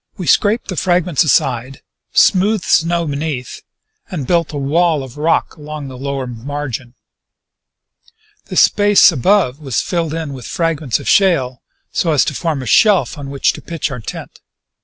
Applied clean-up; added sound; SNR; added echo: none; none; none; none.